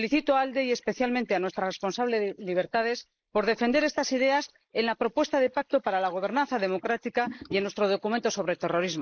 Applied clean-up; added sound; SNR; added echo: neural mask model Resemble Enhance denoiser.